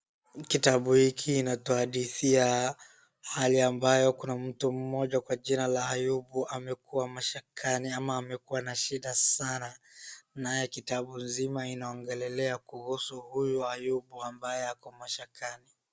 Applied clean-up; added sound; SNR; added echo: none; none; none; none.